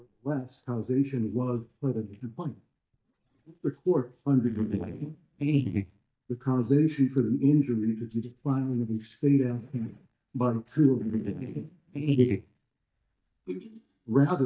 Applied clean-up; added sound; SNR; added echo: neural mask model DeepFilterNet 3.